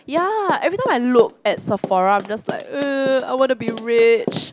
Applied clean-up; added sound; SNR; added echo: none; Run; 13 dB; none.